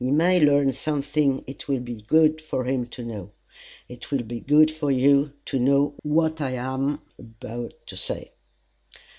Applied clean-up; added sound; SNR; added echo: none; none; none; none.